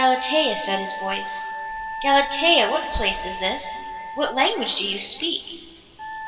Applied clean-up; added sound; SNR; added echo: none; Wind instrument, woodwind instrument; 9 dB; reverberation time 2.3 s.